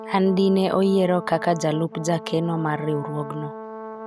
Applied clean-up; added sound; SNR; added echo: none; Brass instrument; 13 dB; none.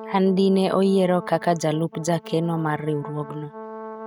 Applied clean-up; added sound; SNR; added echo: neural mask model RNNoise.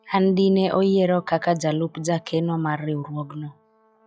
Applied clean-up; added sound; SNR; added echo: classical method log-MMSE.